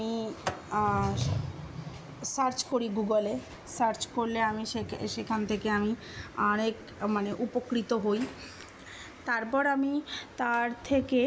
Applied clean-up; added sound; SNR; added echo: none; Sliding door; 12 dB; none.